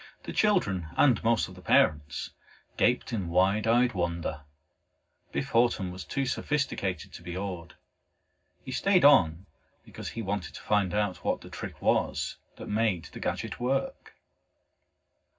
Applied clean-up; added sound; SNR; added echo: none; none; none; reverberation time 0.4 s.